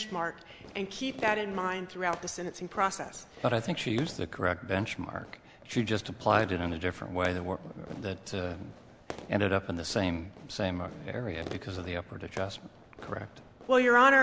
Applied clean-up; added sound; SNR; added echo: none; Fireworks; 17 dB; none.